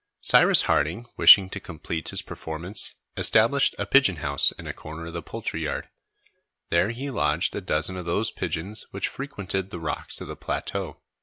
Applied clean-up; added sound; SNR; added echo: none; none; none; none.